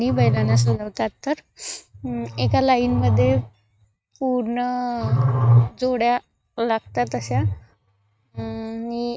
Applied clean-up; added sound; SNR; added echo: neural mask model RNNoise.